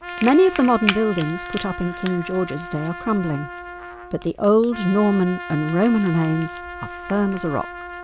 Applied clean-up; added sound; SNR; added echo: none; Trumpet + Crackle; 11 dB; none.